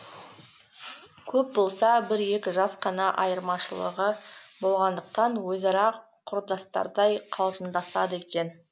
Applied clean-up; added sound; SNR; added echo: none; none; none; none.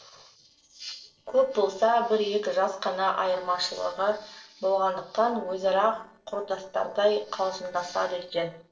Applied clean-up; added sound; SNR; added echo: neural separator model SepFormer DNS4.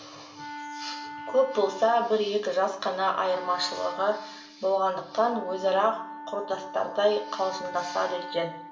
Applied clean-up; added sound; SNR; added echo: none; Wind instrument, woodwind instrument; 13 dB; reverberation time 0.8 s.